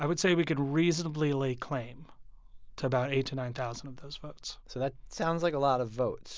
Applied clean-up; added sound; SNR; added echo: none; none; none; none.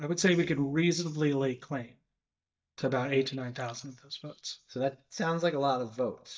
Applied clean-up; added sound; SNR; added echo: neural mask model DeepFilterNet 3.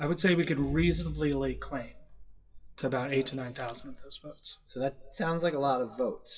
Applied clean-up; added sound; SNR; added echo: classical method WPE with log-MMSE.